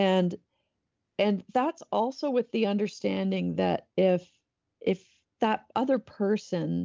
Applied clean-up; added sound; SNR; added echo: none; none; none; none.